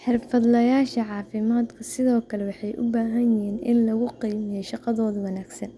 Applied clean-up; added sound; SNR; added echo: none; none; none; none.